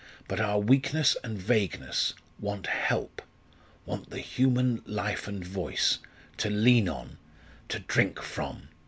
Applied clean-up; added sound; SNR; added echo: none; none; none; none.